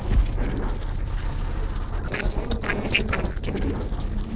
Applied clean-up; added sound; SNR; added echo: neural separator model SepFormer DNS4.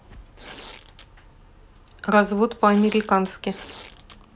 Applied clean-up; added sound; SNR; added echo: none; Tearing; 15 dB; none.